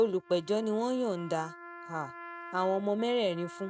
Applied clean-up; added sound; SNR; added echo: neural mask model RNNoise.